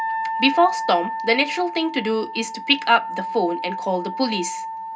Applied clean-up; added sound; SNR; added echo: none; Wind instrument, woodwind instrument; 6 dB; reverberation time 0.2 s.